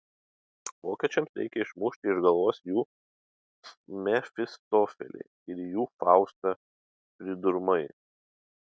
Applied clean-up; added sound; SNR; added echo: none; none; none; none.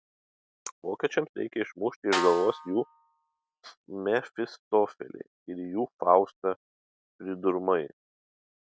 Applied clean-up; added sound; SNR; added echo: none; Snare drum; 6 dB; none.